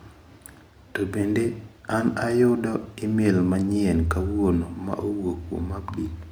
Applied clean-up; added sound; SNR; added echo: none; none; none; none.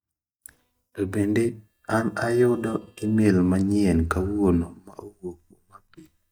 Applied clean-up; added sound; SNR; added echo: neural mask model DeepFilterNet 3.